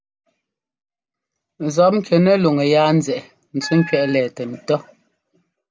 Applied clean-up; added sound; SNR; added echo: none; Wind instrument, woodwind instrument; 15 dB; none.